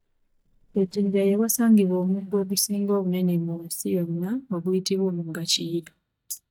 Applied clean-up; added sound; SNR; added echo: neural mask model DeepFilterNet 3.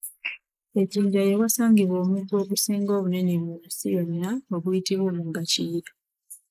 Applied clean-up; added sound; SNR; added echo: neural mask model Resemble Enhance denoiser.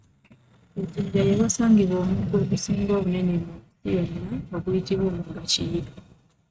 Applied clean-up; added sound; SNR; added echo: neural mask model RNNoise.